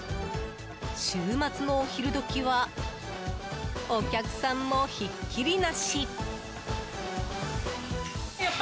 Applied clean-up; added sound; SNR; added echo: none; Camera; 20 dB; none.